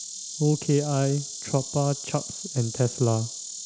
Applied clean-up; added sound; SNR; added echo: none; Insect; 10 dB; none.